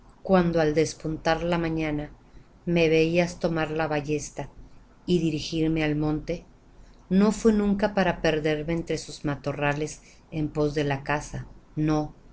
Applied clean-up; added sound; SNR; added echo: none; none; none; none.